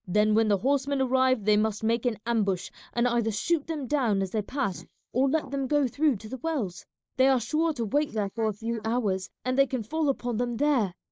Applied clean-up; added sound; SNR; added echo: neural mask model Resemble Enhance denoiser.